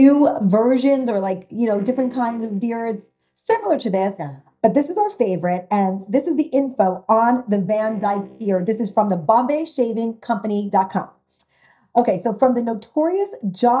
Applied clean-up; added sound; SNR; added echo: neural mask model DeepFilterNet 3.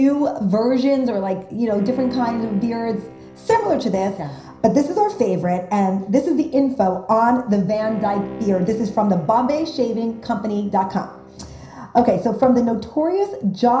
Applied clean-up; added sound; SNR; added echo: none; Bowed string instrument; 19 dB; reverberation time 0.5 s.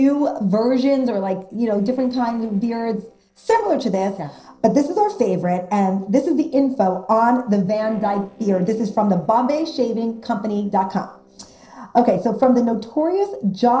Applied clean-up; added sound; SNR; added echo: neural separator model SepFormer DNS4.